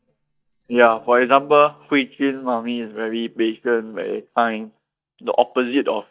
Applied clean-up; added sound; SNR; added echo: neural mask model DeepFilterNet 3.